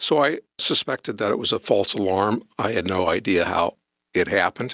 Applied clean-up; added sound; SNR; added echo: none; none; none; none.